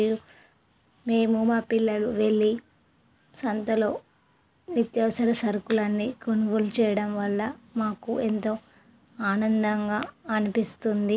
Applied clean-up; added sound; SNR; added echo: none; Crack; 20 dB; none.